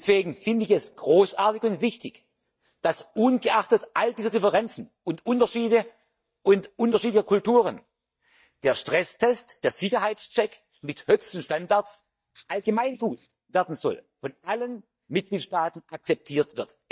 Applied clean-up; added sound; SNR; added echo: neural mask model DeepFilterNet 3.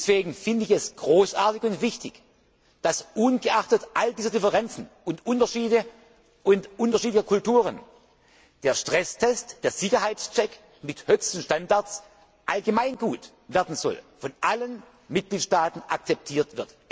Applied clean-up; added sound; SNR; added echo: none; none; none; none.